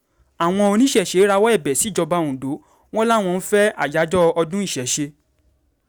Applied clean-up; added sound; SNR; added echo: none; none; none; none.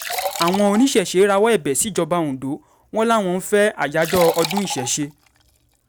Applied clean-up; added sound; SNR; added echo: none; Liquid; 12 dB; none.